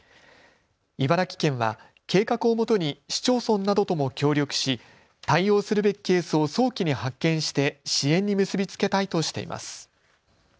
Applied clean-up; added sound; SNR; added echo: none; none; none; none.